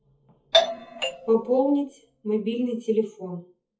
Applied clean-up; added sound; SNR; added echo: classical method WPE with log-MMSE.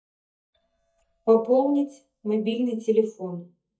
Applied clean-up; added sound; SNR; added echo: neural mask model DeepFilterNet 3.